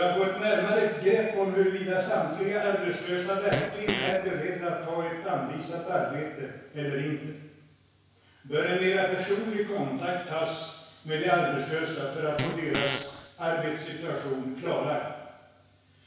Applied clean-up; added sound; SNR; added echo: none; Fart; 4 dB; reverberation time 1.1 s.